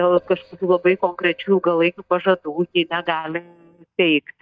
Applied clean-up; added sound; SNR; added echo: neural mask model DeepFilterNet 3.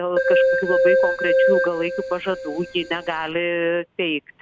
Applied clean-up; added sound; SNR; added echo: none; Keyboard (musical); -4 dB; none.